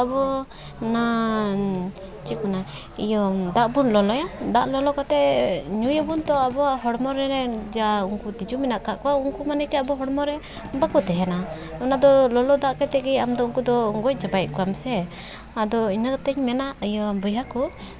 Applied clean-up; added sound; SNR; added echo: none; Drill; 17 dB; none.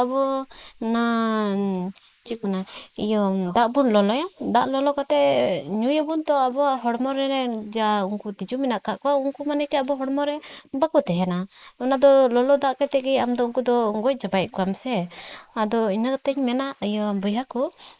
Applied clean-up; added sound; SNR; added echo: neural mask model Resemble Enhance denoiser.